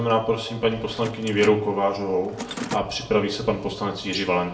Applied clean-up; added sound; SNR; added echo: none; Mechanisms; 14 dB; reverberation time 0.4 s.